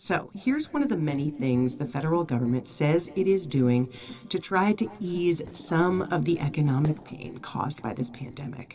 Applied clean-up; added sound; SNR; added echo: neural separator model SepFormer DNS4.